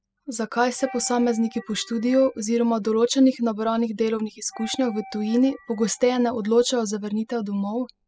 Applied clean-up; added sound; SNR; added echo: classical method spectral subtraction.